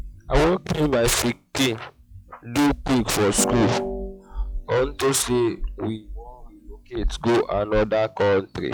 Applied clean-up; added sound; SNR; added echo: classical method log-MMSE.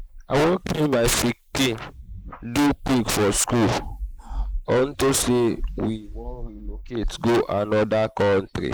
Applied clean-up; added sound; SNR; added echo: neural mask model Resemble Enhance denoiser.